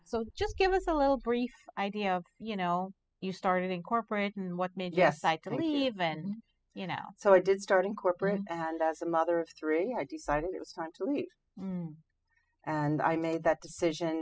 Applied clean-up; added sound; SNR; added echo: classical method spectral subtraction.